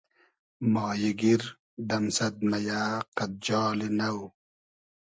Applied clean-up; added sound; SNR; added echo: none; none; none; none.